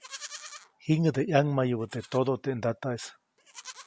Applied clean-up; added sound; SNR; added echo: none; Livestock, farm animals, working animals; 19 dB; none.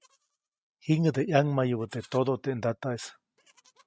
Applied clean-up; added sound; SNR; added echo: neural mask model RNNoise.